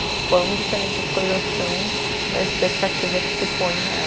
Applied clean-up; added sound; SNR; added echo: none; Fixed-wing aircraft, airplane; -2 dB; none.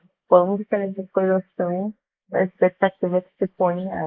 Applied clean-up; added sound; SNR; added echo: neural mask model Resemble Enhance denoiser.